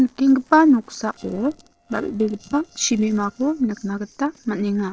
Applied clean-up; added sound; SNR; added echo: neural separator model SepFormer DNS4.